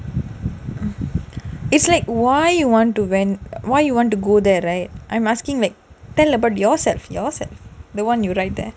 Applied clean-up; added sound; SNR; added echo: none; none; none; none.